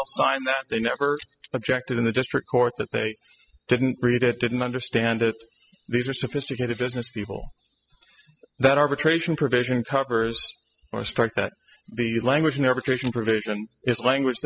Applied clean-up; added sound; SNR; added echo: classical method spectral subtraction.